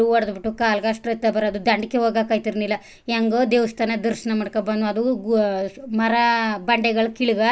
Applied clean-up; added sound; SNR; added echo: none; none; none; none.